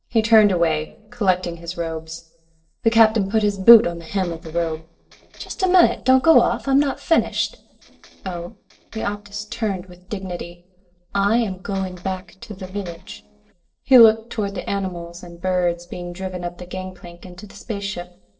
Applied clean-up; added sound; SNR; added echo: neural separator model SepFormer DNS4.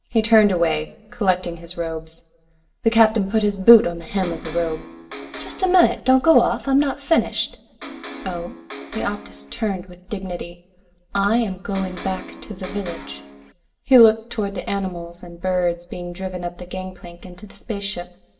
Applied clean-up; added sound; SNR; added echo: none; Electric guitar; 14 dB; reverberation time 0.7 s.